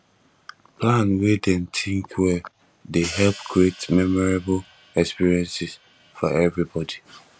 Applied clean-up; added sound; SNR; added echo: none; Hi-hat; 18 dB; none.